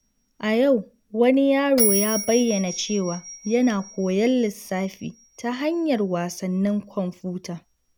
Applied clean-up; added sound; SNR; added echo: none; Bell; 11 dB; none.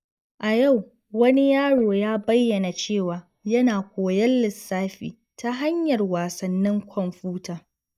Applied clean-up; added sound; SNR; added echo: neural mask model DeepFilterNet 3.